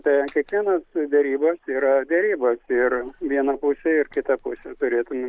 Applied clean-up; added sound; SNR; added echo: none; none; none; none.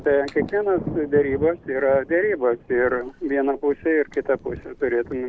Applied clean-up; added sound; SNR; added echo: none; Thunder; 15 dB; none.